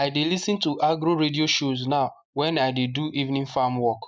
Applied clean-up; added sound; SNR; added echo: neural mask model Resemble Enhance denoiser.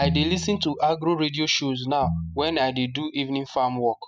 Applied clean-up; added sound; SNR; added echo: classical method spectral subtraction.